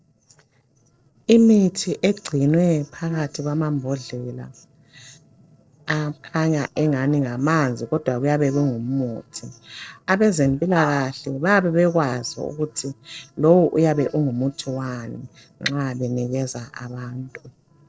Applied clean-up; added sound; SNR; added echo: neural separator model SepFormer DNS4.